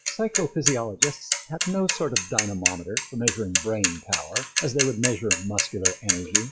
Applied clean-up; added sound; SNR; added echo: classical method log-MMSE.